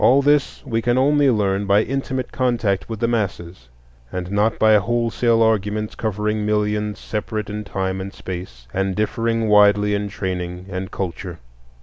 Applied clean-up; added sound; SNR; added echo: none; none; none; none.